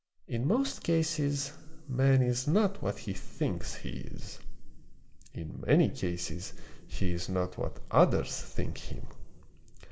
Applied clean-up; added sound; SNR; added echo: none; none; none; reverberation time 2.5 s.